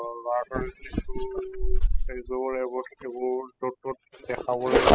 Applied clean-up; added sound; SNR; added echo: classical method spectral subtraction.